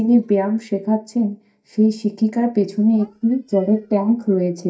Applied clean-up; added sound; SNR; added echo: neural mask model DeepFilterNet 3.